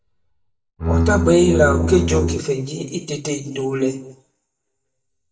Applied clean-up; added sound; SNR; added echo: neural mask model DeepFilterNet 3.